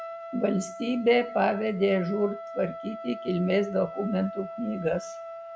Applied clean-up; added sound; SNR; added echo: none; Trumpet; 11 dB; none.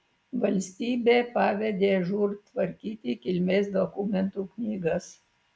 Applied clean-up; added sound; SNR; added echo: none; none; none; none.